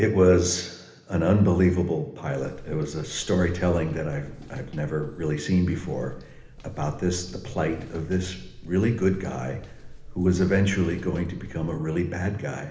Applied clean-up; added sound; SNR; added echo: none; Walk, footsteps; 17 dB; reverberation time 1.0 s.